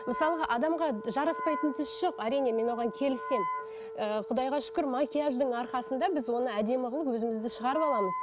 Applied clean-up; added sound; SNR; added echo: none; Wind instrument, woodwind instrument; 8 dB; none.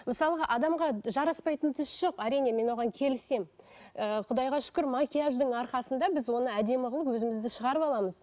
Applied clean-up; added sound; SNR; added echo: none; none; none; none.